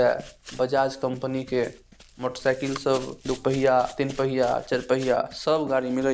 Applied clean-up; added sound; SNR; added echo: none; Run; 19 dB; none.